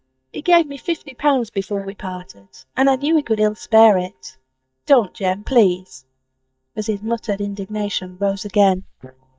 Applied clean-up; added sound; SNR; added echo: neural mask model DeepFilterNet 3.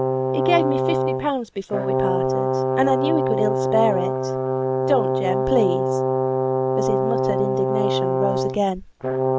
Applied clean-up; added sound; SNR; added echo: none; Brass instrument; -4 dB; none.